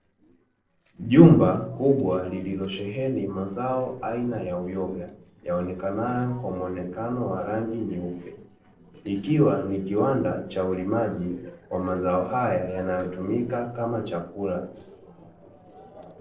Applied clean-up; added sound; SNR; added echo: neural separator model SepFormer DNS4.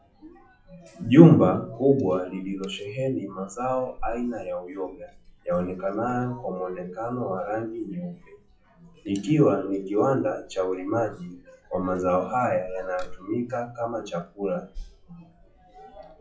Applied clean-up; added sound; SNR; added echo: classical method WPE with log-MMSE.